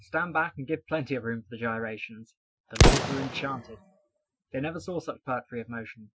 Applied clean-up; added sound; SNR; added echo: classical method Wiener filter.